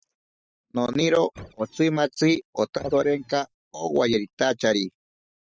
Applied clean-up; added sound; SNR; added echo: neural mask model DeepFilterNet 3.